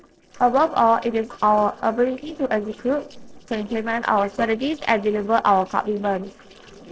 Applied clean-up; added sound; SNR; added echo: neural separator model SepFormer DNS4.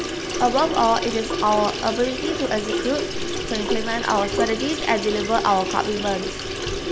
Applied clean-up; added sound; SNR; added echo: none; Sink (filling or washing) / Water tap, faucet; 3 dB; none.